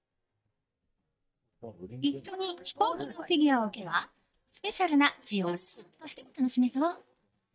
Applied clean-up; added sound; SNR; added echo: neural mask model DeepFilterNet 3.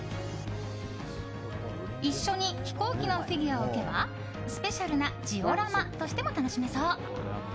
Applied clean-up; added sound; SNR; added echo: none; Brass instrument; 7 dB; none.